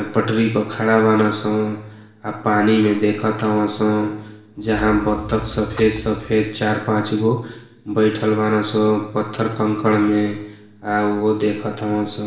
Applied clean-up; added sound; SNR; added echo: none; Clock; 14 dB; reverberation time 0.8 s.